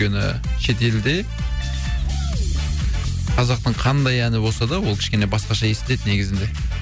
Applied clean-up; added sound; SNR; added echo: none; none; none; none.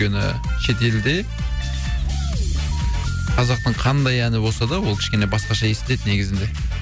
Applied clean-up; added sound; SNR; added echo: none; Telephone; 17 dB; none.